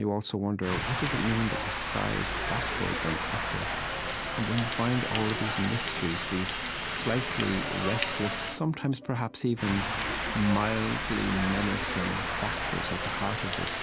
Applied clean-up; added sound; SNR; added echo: none; Rain; 1 dB; none.